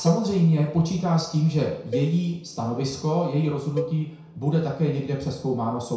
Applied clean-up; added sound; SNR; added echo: none; Cowbell; 13 dB; reverberation time 0.6 s.